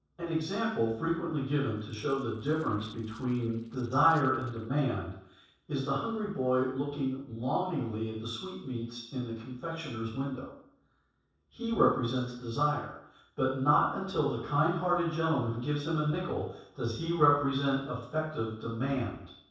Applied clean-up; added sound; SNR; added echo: neural separator model SepFormer DNS4.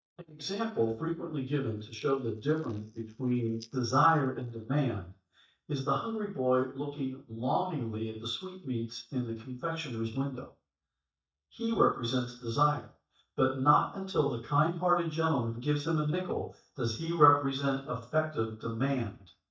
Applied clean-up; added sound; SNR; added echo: neural mask model DeepFilterNet 3.